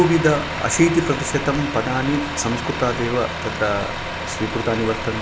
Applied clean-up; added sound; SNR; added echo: none; Truck; 6 dB; none.